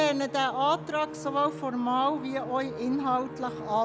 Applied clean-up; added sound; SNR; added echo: none; Musical instrument; 12 dB; none.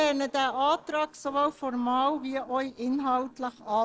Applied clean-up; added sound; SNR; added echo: neural separator model SepFormer DNS4.